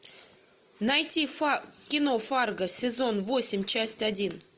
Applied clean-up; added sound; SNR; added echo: none; none; none; none.